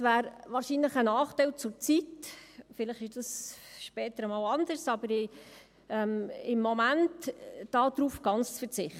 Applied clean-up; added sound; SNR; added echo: none; none; none; none.